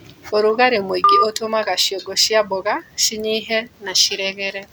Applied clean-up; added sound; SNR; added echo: none; Telephone; 1 dB; none.